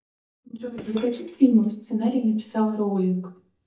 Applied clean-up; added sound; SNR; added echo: neural mask model DeepFilterNet 3.